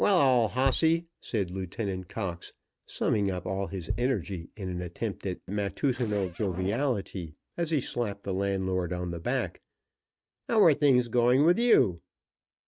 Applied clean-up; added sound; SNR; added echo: neural mask model RNNoise.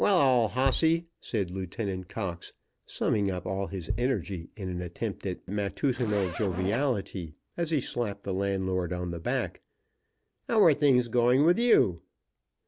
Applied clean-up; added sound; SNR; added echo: none; Bass drum + Zipper (clothing); 11 dB; none.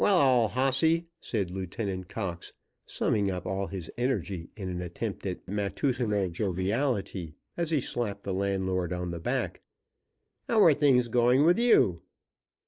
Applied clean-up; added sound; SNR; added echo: neural mask model Resemble Enhance denoiser.